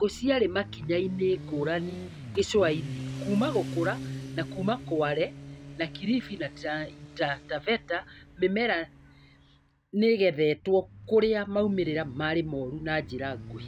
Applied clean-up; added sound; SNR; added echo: none; Motorcycle; 12 dB; none.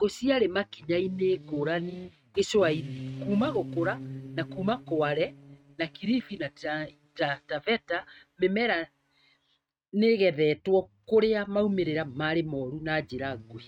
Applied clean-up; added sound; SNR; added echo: neural mask model RNNoise.